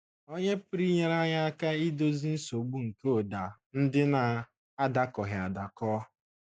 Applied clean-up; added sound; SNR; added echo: none; none; none; none.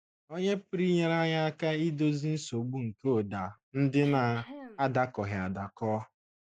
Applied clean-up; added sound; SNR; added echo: neural mask model DeepFilterNet 3.